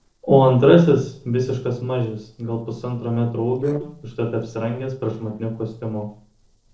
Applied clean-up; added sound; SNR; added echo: neural separator model SepFormer DNS4.